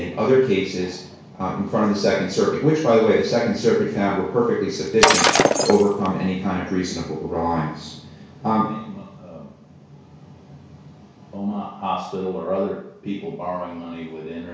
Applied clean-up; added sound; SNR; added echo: none; Shatter; -3 dB; reverberation time 0.6 s.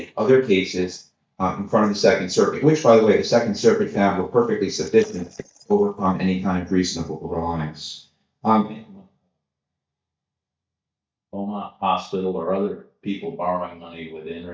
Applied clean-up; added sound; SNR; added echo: neural mask model DeepFilterNet 3.